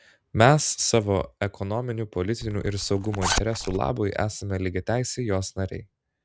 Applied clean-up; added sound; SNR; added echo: none; Zipper (clothing); 5 dB; none.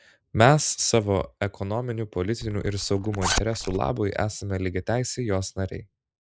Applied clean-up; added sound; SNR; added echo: neural mask model Resemble Enhance denoiser.